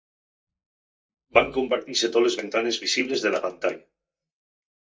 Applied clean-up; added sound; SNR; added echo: neural mask model DeepFilterNet 3.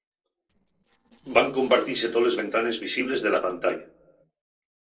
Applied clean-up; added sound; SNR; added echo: neural separator model SepFormer DNS4.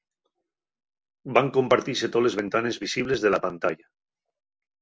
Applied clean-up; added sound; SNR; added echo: none; none; none; none.